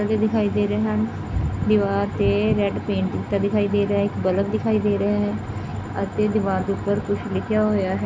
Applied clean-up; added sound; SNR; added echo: none; none; none; none.